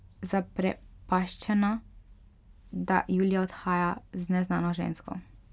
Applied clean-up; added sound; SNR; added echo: none; none; none; none.